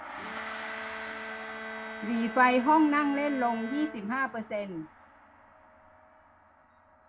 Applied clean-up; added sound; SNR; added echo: none; Gong + Bowed string instrument; 11 dB; none.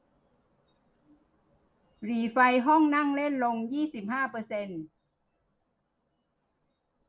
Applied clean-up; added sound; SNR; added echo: none; none; none; none.